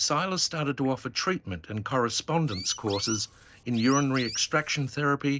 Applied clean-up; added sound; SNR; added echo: none; Chirp, tweet; 11 dB; none.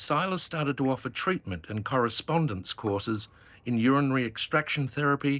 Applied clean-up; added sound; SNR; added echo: none; none; none; none.